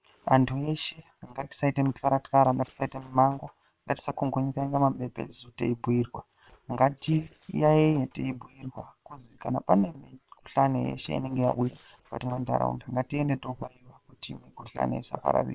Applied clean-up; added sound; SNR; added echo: neural separator model SepFormer WHAM!.